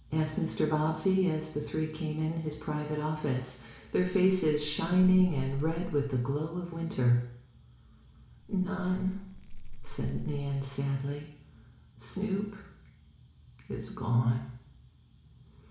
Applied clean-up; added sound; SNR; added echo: none; Bell; 9 dB; reverberation time 0.7 s.